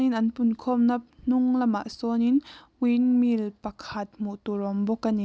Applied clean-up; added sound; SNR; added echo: none; none; none; none.